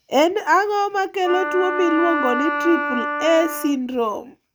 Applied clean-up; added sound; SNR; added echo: none; Wind instrument, woodwind instrument; 4 dB; none.